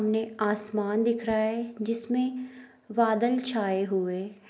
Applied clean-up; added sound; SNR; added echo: none; none; none; none.